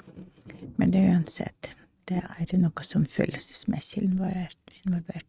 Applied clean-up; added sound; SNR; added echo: neural mask model RNNoise.